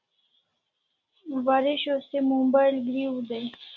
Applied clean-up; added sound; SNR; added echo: none; none; none; none.